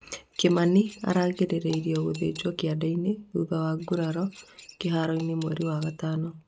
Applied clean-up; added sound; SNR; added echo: neural mask model RNNoise.